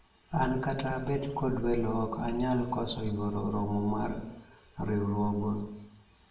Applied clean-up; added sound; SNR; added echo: none; none; none; reverberation time 0.7 s.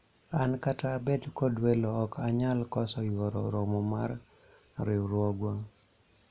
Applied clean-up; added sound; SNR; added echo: none; none; none; none.